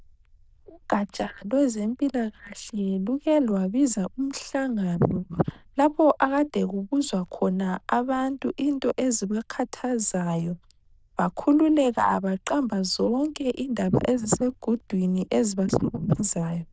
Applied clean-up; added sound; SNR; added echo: neural diffusion model UNIVERSE++.